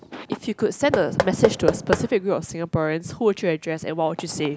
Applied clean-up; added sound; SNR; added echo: none; Knock / Wood; 3 dB; none.